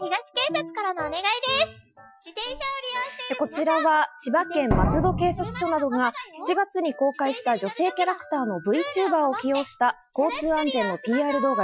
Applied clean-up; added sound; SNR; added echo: classical method Wiener filter.